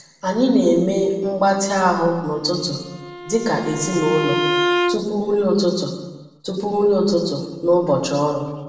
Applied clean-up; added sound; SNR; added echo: none; Bowed string instrument; 5 dB; reverberation time 1.1 s.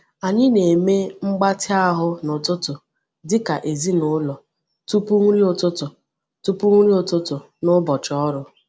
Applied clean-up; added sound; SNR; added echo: none; none; none; none.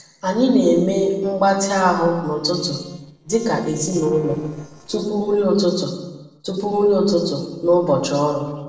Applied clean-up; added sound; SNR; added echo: neural separator model SepFormer DNS4.